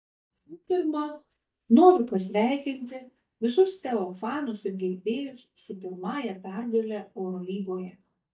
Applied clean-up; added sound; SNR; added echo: neural mask model DeepFilterNet 3.